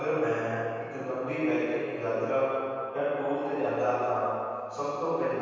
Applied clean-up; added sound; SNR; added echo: none; none; none; reverberation time 2.2 s.